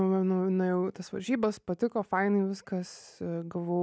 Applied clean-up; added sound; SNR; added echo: none; none; none; none.